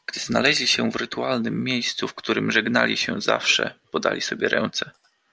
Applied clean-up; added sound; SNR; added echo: none; none; none; none.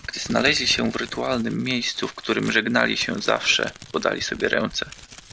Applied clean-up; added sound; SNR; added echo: none; Crumpling, crinkling; 18 dB; none.